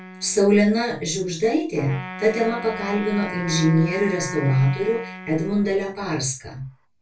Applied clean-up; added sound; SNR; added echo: none; Wind instrument, woodwind instrument; 13 dB; reverberation time 0.2 s.